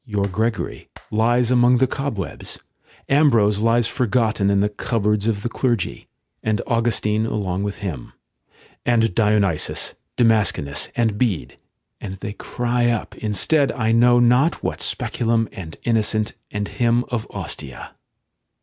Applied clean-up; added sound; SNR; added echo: none; Clapping; 20 dB; none.